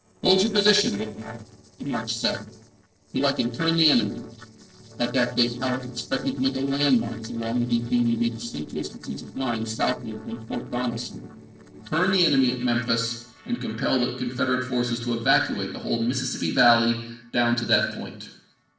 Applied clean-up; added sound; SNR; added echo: neural separator model SepFormer DNS4.